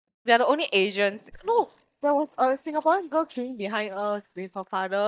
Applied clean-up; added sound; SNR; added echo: neural mask model DeepFilterNet 3.